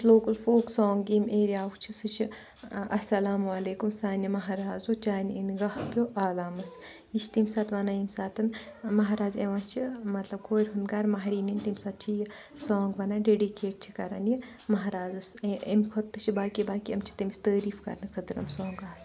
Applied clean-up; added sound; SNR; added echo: none; none; none; none.